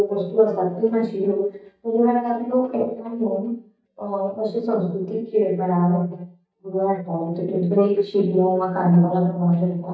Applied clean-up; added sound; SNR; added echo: neural mask model DeepFilterNet 3.